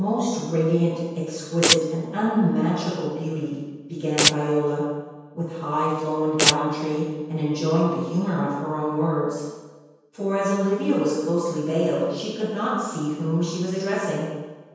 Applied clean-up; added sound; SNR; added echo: none; Domestic sounds, home sounds; -2 dB; reverberation time 1.2 s.